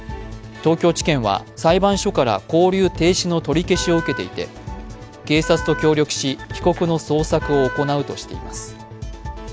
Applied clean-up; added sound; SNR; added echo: none; Wind instrument, woodwind instrument; 14 dB; none.